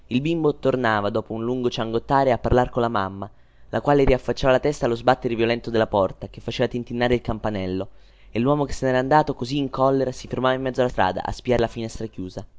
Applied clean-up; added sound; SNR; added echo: none; none; none; none.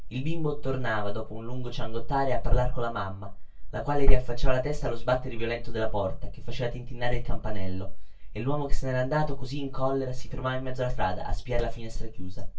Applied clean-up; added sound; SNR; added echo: none; none; none; reverberation time 0.2 s.